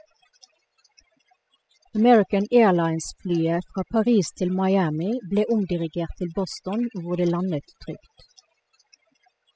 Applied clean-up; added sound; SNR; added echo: classical method spectral subtraction.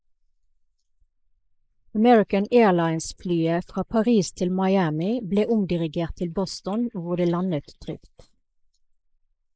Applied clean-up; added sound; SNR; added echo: neural mask model Resemble Enhance denoiser.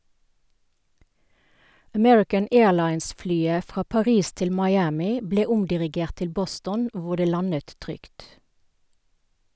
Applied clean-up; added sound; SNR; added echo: none; none; none; none.